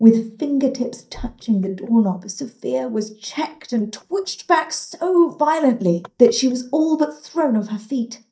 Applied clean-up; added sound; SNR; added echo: neural mask model DeepFilterNet 3.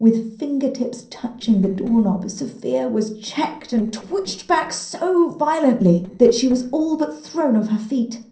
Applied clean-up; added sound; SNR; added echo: neural separator model SepFormer DNS4.